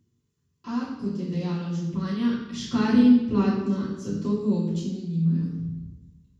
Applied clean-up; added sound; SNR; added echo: none; none; none; reverberation time 1.2 s.